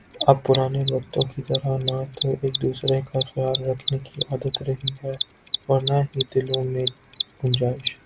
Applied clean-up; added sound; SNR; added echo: none; Mechanisms; 6 dB; none.